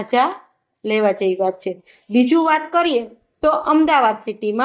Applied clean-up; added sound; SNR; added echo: neural mask model DeepFilterNet 3.